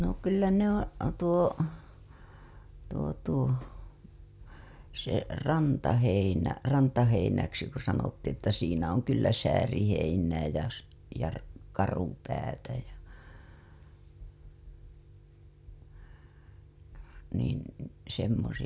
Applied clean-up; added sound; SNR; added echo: none; none; none; none.